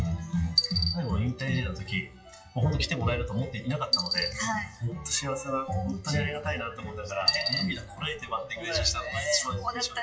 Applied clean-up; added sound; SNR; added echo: classical method WPE with log-MMSE.